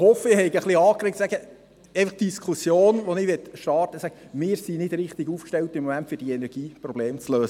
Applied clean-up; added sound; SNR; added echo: none; none; none; none.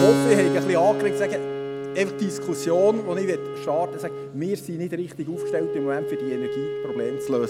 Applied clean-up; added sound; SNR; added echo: none; Keyboard (musical) + Wind instrument, woodwind instrument; 2 dB; none.